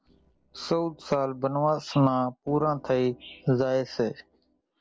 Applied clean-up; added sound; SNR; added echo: neural separator model SepFormer DNS4.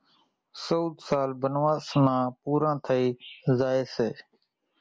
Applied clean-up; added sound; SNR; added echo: none; none; none; none.